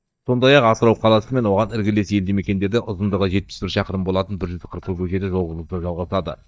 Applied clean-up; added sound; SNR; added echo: neural mask model DeepFilterNet 3.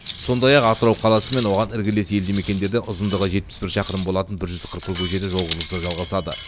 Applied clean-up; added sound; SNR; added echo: none; Cutlery, silverware; 3 dB; none.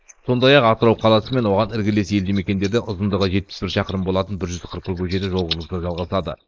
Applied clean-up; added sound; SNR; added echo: neural mask model Resemble Enhance denoiser.